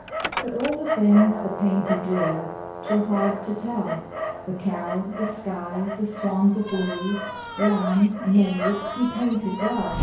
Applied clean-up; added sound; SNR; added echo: none; Dog; 6 dB; reverberation time 0.6 s.